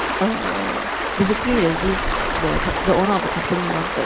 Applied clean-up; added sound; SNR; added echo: none; Stream; 1 dB; none.